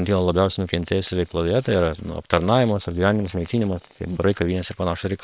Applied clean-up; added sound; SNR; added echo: neural separator model SepFormer WHAM!.